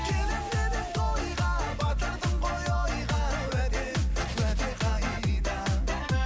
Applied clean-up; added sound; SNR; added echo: none; Hands; 15 dB; none.